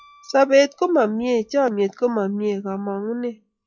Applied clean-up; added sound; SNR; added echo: classical method log-MMSE.